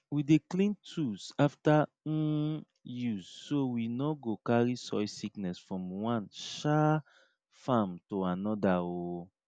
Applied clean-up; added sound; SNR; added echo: none; none; none; none.